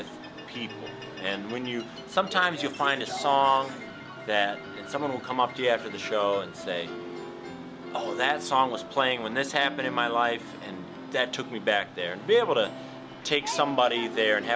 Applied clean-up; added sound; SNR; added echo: none; none; none; none.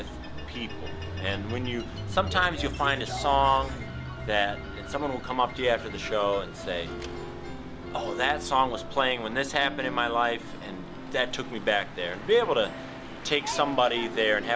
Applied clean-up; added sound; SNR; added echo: none; Mechanisms / Bicycle; 11 dB; none.